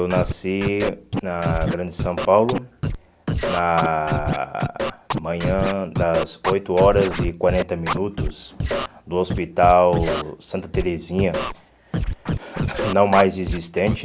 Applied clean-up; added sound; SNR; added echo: none; Scratching (performance technique); 4 dB; none.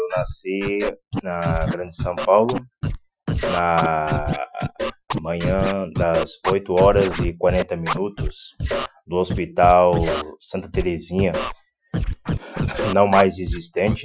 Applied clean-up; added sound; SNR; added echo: classical method Wiener filter.